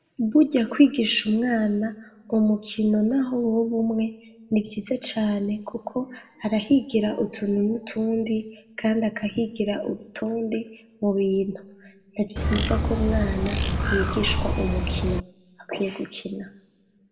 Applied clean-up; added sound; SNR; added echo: none; Bird; 0 dB; reverberation time 0.8 s.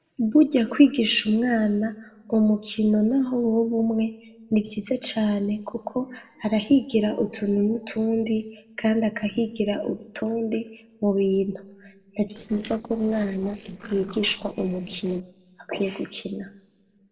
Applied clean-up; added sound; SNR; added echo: neural separator model SepFormer DNS4.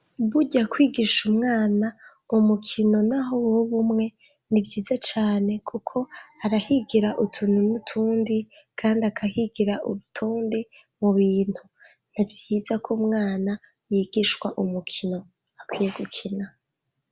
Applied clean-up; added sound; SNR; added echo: none; none; none; none.